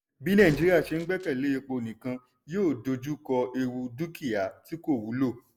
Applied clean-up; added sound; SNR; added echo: none; Gunshot, gunfire; 18 dB; none.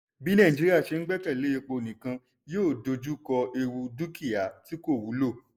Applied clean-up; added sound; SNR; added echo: neural mask model Resemble Enhance denoiser.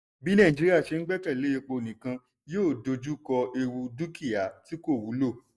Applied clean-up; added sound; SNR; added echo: neural mask model DeepFilterNet 3.